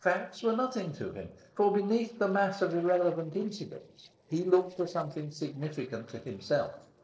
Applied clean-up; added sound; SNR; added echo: neural separator model SepFormer DNS4.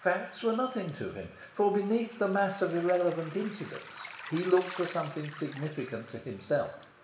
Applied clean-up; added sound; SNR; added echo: none; Waves, surf; 16 dB; reverberation time 1.0 s.